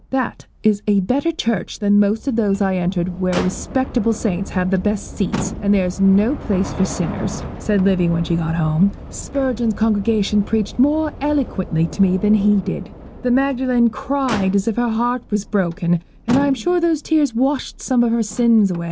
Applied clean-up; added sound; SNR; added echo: none; Subway, metro, underground / Train + Motor vehicle (road); 13 dB; none.